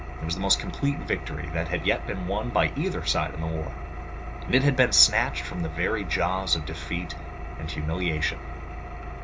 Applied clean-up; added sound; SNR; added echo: none; Engine; 7 dB; none.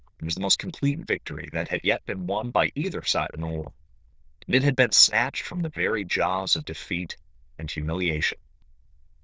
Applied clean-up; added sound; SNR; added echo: neural diffusion model UNIVERSE++.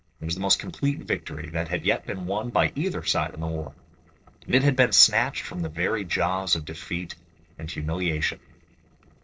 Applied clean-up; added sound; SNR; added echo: neural separator model SepFormer DNS4.